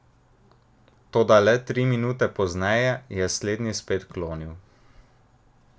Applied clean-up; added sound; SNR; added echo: none; none; none; none.